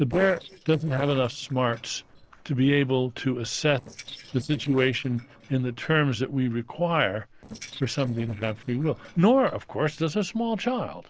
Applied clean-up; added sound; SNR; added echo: neural separator model SepFormer DNS4.